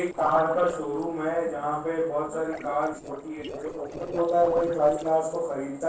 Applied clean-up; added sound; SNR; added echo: neural separator model SepFormer DNS4.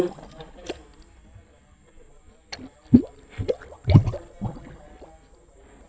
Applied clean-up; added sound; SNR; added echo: neural mask model DeepFilterNet 3.